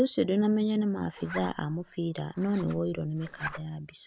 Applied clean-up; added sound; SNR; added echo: none; Zipper (clothing); 14 dB; none.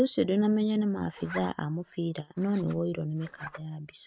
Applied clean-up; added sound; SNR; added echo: neural mask model RNNoise.